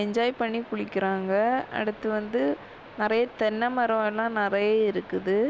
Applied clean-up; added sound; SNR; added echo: none; none; none; none.